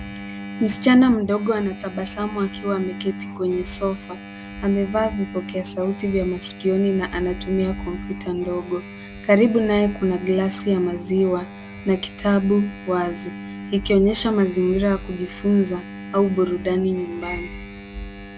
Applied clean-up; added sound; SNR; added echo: none; Engine; 13 dB; none.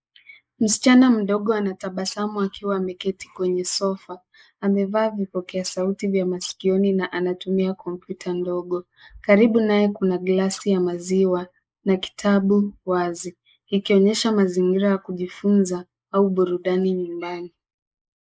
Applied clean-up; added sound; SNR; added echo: neural mask model Resemble Enhance denoiser.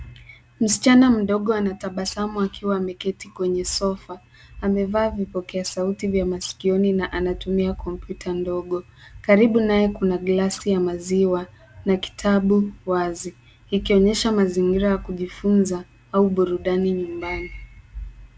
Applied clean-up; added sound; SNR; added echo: none; none; none; none.